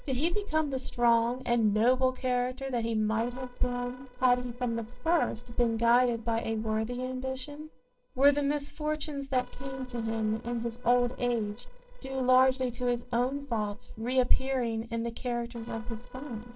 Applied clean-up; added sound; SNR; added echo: neural separator model SepFormer DNS4.